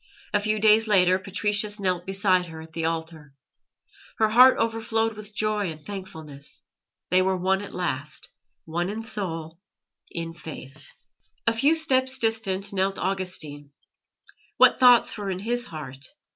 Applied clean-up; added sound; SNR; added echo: none; none; none; none.